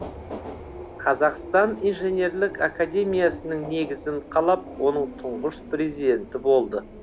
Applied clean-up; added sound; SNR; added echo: none; Subway, metro, underground; 14 dB; none.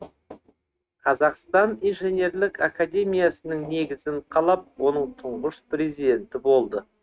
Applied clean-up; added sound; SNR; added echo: neural mask model RNNoise.